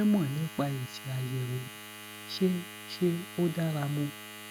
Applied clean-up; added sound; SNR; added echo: none; Domestic sounds, home sounds; 13 dB; none.